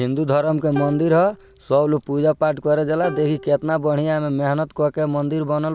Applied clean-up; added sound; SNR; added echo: none; Plucked string instrument; 18 dB; none.